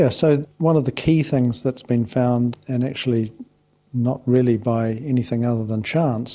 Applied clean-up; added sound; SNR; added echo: none; none; none; none.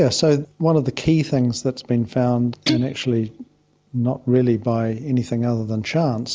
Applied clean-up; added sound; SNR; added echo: none; Guitar; 9 dB; none.